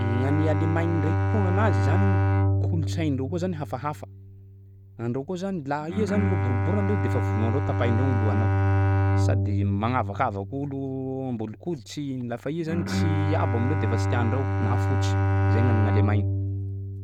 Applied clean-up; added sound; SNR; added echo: none; Bowed string instrument; -5 dB; none.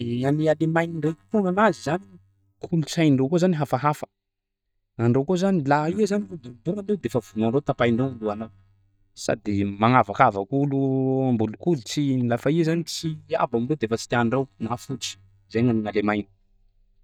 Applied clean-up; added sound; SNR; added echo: neural mask model DeepFilterNet 3.